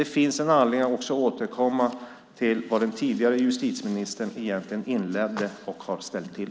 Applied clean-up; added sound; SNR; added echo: none; none; none; none.